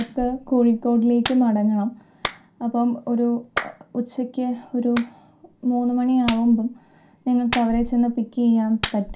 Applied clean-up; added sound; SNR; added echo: none; Clapping; 13 dB; reverberation time 0.3 s.